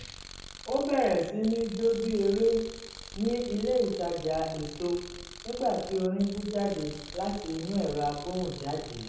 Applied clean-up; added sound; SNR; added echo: none; Tools; 14 dB; reverberation time 0.8 s.